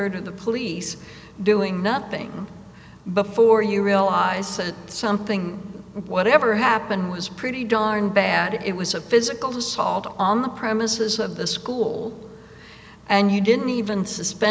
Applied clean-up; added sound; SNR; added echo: none; none; none; none.